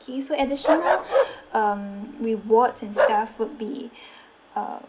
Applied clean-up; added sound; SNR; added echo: none; Bark; 0 dB; none.